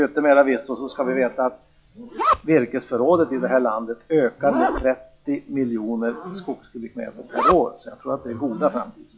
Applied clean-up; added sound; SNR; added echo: classical method log-MMSE.